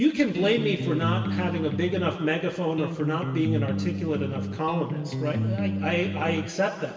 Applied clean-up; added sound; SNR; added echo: none; Electric guitar; 3 dB; reverberation time 2.3 s.